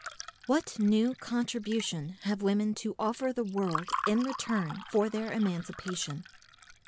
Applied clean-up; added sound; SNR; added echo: none; Fill (with liquid) / Water; 11 dB; none.